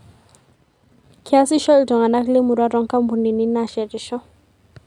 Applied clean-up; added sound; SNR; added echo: none; none; none; none.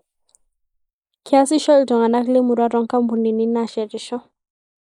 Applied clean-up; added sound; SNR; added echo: neural mask model Resemble Enhance denoiser.